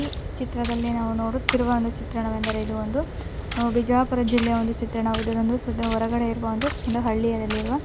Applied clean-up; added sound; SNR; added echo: none; Splash, splatter + Fire; 5 dB; none.